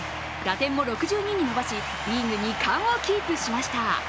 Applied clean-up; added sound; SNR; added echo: none; none; none; none.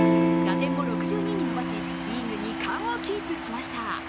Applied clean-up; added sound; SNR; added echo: none; Electric guitar / Strum; -5 dB; none.